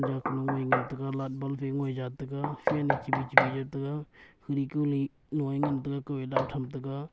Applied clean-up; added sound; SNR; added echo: none; Knock; 2 dB; none.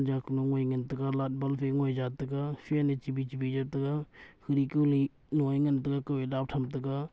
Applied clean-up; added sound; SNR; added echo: none; none; none; none.